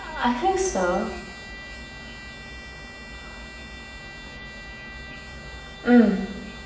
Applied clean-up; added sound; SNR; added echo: none; Trumpet; 16 dB; reverberation time 1.0 s.